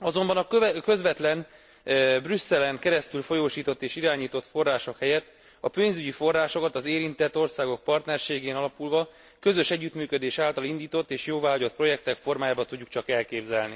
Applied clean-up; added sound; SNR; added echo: none; none; none; none.